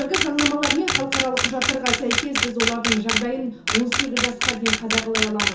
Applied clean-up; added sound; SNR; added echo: none; Camera; -1 dB; reverberation time 0.7 s.